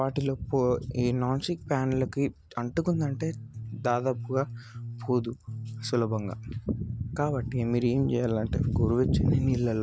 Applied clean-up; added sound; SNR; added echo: none; Bass guitar; 11 dB; none.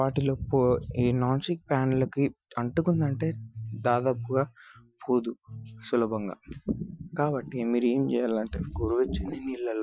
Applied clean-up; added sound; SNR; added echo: classical method Wiener filter.